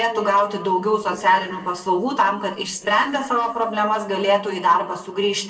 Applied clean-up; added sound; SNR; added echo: neural separator model SepFormer DNS4.